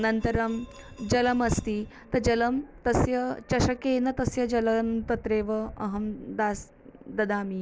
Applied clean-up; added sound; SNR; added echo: none; none; none; none.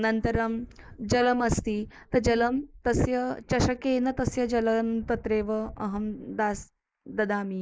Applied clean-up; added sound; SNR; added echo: neural mask model Resemble Enhance denoiser.